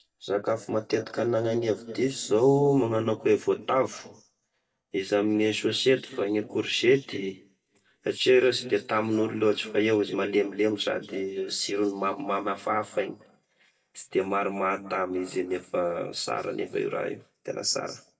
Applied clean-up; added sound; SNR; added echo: neural mask model DeepFilterNet 3.